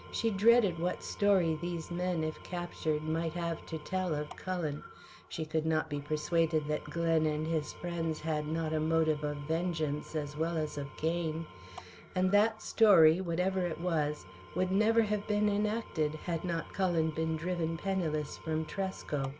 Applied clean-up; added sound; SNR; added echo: none; Engine / Tools; 18 dB; none.